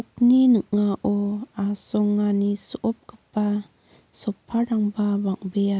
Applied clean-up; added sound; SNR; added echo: none; none; none; none.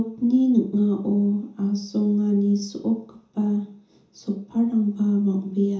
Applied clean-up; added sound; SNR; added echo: none; none; none; reverberation time 0.6 s.